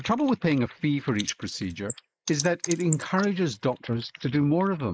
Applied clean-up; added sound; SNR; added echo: neural mask model Resemble Enhance denoiser.